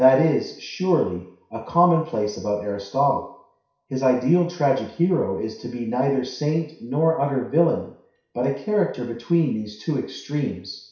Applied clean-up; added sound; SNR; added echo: none; none; none; reverberation time 0.6 s.